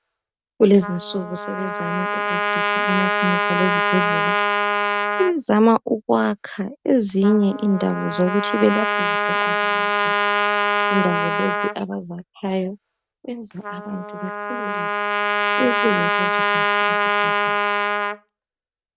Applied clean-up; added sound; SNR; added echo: neural mask model RNNoise.